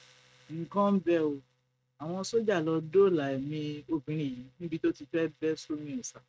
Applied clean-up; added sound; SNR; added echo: neural mask model RNNoise.